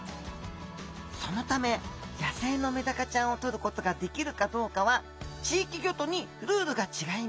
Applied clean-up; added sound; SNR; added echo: none; none; none; none.